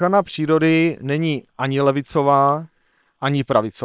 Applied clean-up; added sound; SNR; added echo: neural separator model SepFormer WHAM!.